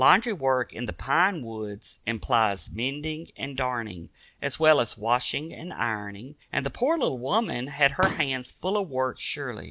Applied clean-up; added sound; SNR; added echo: none; Explosion; 8 dB; none.